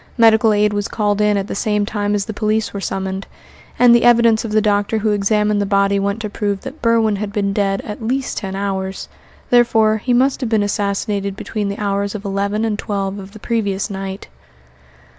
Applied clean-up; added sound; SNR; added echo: none; none; none; none.